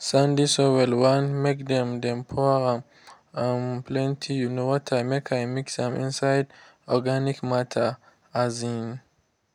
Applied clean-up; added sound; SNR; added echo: none; none; none; none.